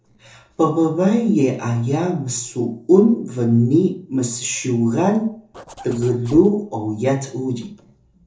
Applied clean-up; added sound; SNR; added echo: neural separator model SepFormer DNS4.